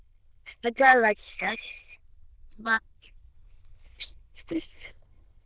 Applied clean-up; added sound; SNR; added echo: neural diffusion model UNIVERSE++.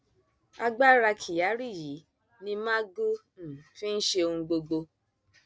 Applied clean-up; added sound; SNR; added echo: none; none; none; none.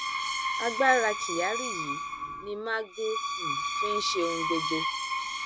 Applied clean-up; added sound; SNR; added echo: none; Screech; 0 dB; none.